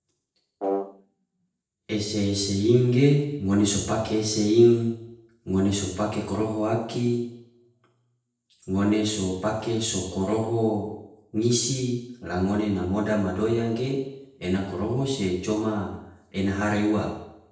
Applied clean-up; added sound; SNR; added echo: neural separator model SepFormer DNS4.